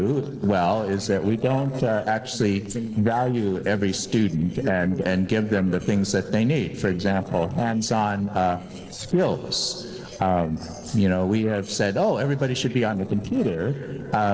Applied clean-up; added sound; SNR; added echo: neural separator model SepFormer DNS4.